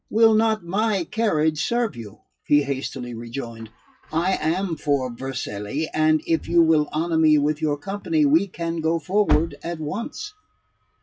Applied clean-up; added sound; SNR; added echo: classical method WPE with log-MMSE.